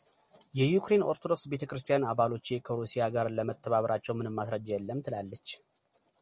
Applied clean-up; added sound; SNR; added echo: none; none; none; none.